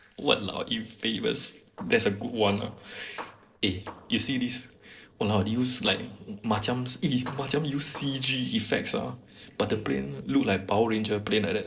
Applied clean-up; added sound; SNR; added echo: neural separator model SepFormer DNS4.